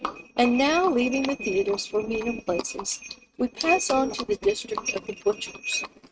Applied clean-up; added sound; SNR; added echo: neural mask model RNNoise.